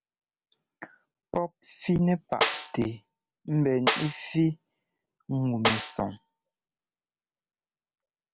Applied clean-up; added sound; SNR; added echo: none; Snare drum; 2 dB; none.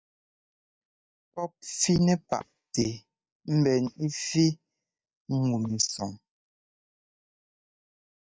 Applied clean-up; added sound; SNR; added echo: neural mask model DeepFilterNet 3.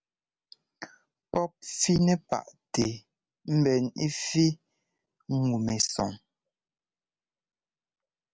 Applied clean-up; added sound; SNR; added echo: none; none; none; none.